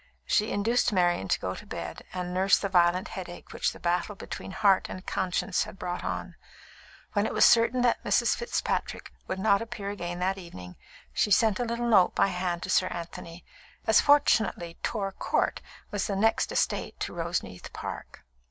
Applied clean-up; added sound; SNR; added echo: none; none; none; none.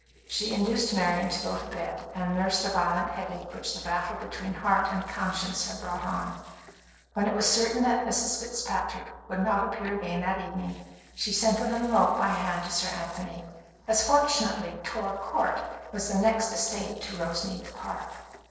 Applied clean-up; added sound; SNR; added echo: neural separator model SepFormer DNS4.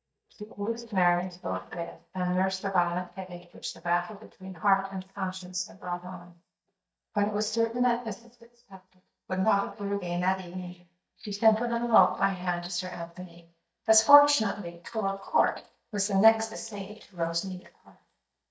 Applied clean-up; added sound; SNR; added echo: neural mask model DeepFilterNet 3.